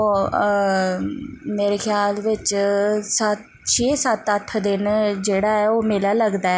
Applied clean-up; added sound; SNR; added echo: none; none; none; none.